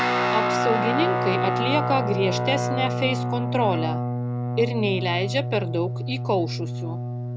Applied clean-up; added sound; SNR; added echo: none; Guitar; -1 dB; none.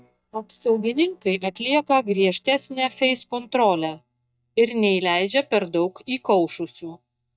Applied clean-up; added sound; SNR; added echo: neural mask model DeepFilterNet 3.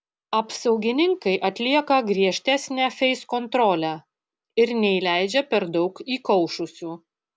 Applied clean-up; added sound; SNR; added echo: none; none; none; none.